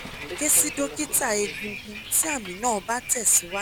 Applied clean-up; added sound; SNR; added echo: none; Bus; 11 dB; none.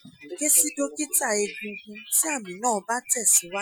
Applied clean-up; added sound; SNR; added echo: classical method Wiener filter.